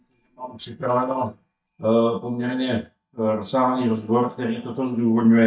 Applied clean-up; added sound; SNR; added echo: neural mask model DeepFilterNet 3.